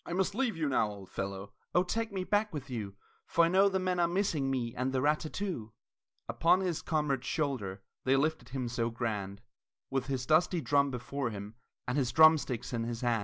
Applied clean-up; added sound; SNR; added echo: none; none; none; none.